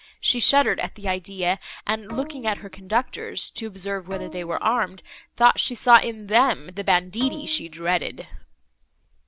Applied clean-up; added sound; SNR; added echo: none; Bowed string instrument; 18 dB; none.